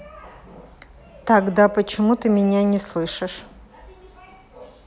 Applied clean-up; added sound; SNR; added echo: none; none; none; none.